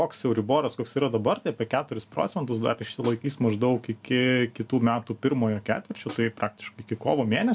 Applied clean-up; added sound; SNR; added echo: none; Snare drum; 19 dB; none.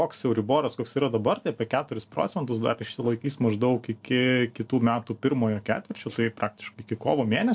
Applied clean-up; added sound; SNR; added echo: neural separator model SepFormer DNS4.